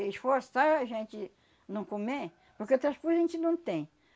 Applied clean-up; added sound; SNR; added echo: none; none; none; none.